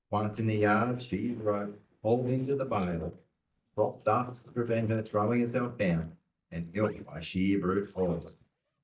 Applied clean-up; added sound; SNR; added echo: neural mask model DeepFilterNet 3.